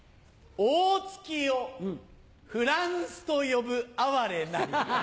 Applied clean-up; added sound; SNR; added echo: none; none; none; none.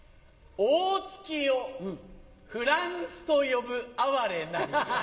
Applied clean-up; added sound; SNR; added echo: none; none; none; reverberation time 2.9 s.